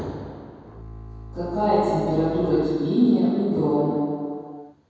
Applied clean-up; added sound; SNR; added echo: none; Bowed string instrument; 17 dB; reverberation time 2.2 s.